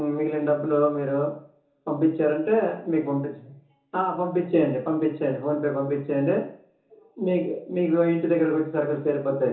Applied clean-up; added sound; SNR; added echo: none; none; none; reverberation time 0.7 s.